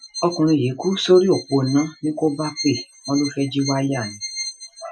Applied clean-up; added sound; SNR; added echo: classical method Wiener filter.